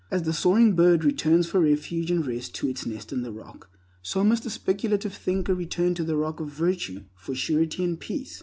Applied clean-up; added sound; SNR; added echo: none; none; none; none.